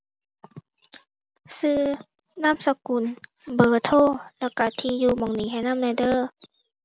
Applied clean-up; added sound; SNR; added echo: none; none; none; none.